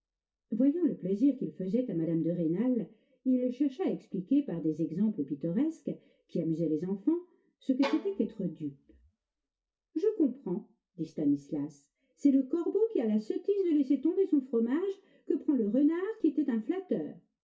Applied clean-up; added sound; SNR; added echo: none; Bowed string instrument; 12 dB; reverberation time 0.2 s.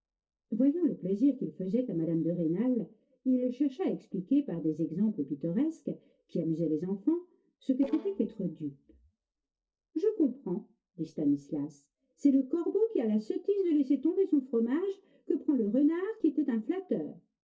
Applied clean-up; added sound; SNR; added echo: neural separator model SepFormer DNS4.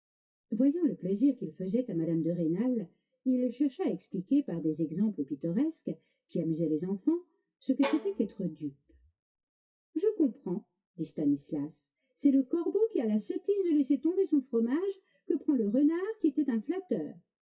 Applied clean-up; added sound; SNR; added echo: classical method WPE with log-MMSE.